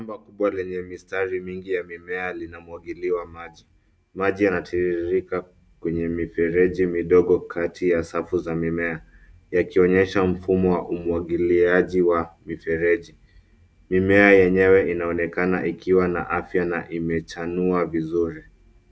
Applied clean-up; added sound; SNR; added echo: none; none; none; none.